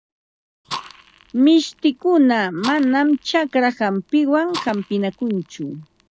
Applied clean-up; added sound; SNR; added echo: none; Fire; 17 dB; none.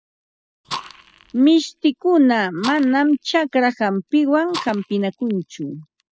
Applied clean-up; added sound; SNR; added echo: classical method spectral subtraction.